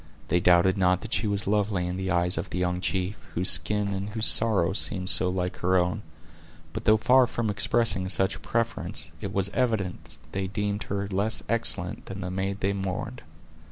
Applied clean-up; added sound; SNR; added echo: none; none; none; none.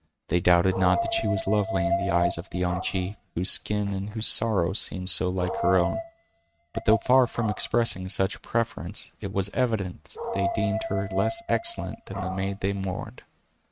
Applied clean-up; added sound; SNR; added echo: neural mask model RNNoise.